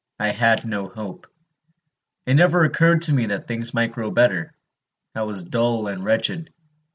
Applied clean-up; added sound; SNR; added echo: none; none; none; none.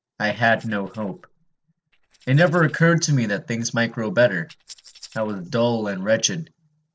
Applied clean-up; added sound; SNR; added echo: neural separator model SepFormer DNS4.